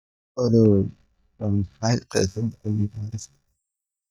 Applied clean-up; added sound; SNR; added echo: neural mask model DeepFilterNet 3.